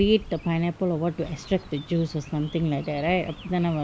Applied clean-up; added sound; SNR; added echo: none; Chirp, tweet; 17 dB; none.